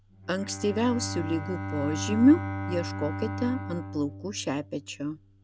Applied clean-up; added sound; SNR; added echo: none; Bowed string instrument; 7 dB; none.